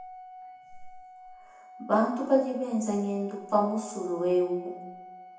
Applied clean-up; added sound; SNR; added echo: none; Organ; 16 dB; reverberation time 0.9 s.